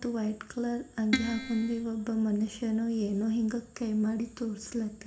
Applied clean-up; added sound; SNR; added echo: none; Keyboard (musical); 3 dB; reverberation time 0.4 s.